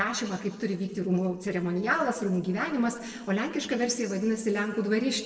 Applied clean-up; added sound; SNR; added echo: neural separator model SepFormer DNS4.